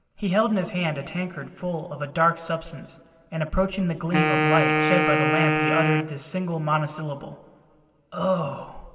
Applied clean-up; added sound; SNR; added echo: none; Wind instrument, woodwind instrument; -2 dB; reverberation time 1.9 s.